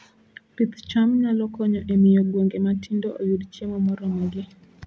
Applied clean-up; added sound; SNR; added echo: none; none; none; none.